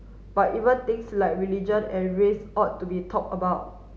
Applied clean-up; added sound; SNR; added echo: none; none; none; none.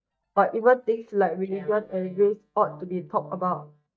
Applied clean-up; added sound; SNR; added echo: neural mask model DeepFilterNet 3.